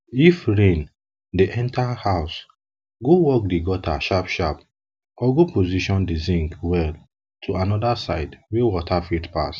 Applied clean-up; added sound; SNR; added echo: none; none; none; none.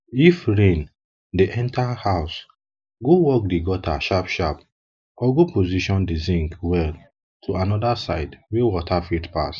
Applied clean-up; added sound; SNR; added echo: neural mask model Resemble Enhance denoiser.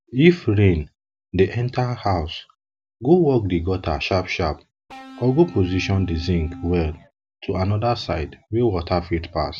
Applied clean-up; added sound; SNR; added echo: none; Electric guitar / Bass guitar; 16 dB; none.